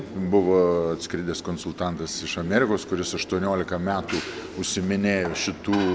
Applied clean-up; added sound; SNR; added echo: none; none; none; none.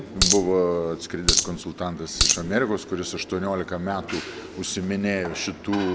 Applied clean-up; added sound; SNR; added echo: none; Coin (dropping); -4 dB; none.